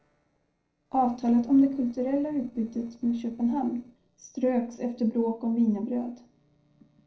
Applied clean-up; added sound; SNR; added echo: neural separator model SepFormer DNS4.